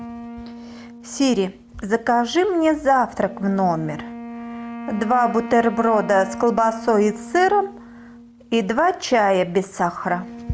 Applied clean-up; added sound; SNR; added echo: none; Wind instrument, woodwind instrument; 14 dB; none.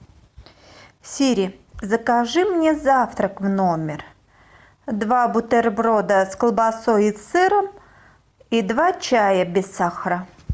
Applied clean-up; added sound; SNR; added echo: none; none; none; none.